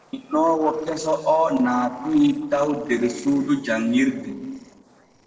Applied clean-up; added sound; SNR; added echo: neural separator model SepFormer DNS4.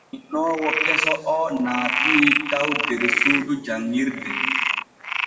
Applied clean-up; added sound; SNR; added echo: none; Frog; -1 dB; reverberation time 1.8 s.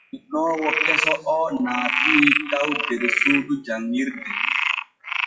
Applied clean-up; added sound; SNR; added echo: classical method WPE with log-MMSE.